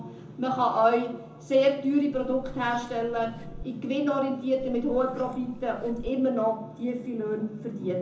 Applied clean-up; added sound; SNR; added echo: none; Meow; 15 dB; reverberation time 0.6 s.